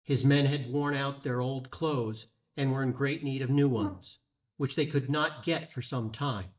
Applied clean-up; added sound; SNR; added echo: neural mask model DeepFilterNet 3.